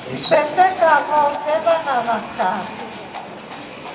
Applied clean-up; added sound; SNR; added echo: none; Livestock, farm animals, working animals; 14 dB; reverberation time 1.8 s.